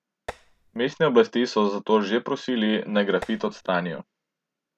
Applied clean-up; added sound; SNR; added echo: none; Tap; 18 dB; none.